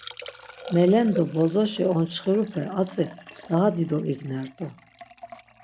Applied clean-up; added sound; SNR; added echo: none; Liquid; 17 dB; none.